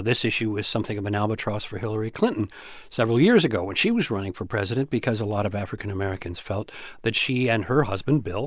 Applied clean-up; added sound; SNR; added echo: none; none; none; none.